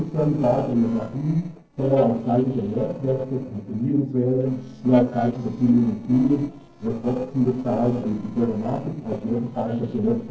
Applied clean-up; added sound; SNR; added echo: neural separator model SepFormer DNS4.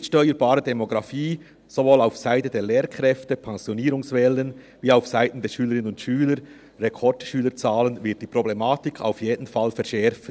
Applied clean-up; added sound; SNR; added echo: none; none; none; none.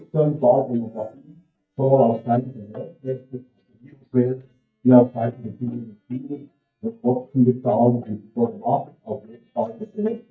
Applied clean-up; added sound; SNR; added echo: neural mask model DeepFilterNet 3.